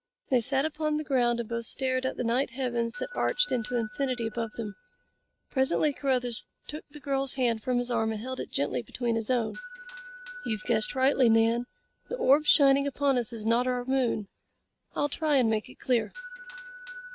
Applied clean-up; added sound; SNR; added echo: neural mask model RNNoise.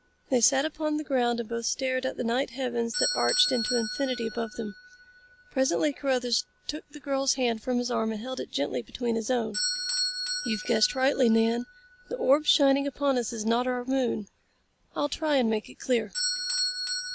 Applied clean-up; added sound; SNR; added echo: none; Bell / Doorbell; 9 dB; none.